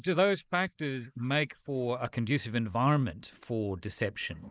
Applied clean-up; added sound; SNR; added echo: neural mask model Resemble Enhance denoiser.